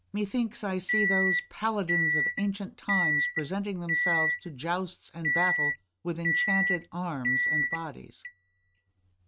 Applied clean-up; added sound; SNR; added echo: neural mask model RNNoise.